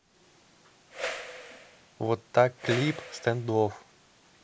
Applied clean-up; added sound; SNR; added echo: none; Whoosh, swoosh, swish; 9 dB; none.